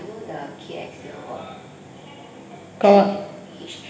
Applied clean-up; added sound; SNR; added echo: none; none; none; reverberation time 1.1 s.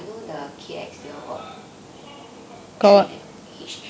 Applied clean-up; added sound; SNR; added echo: none; none; none; none.